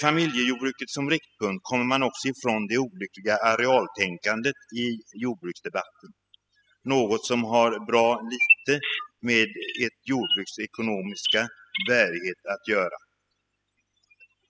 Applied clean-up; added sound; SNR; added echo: classical method spectral subtraction.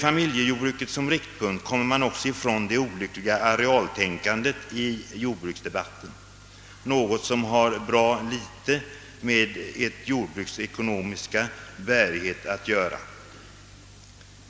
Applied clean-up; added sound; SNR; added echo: none; none; none; none.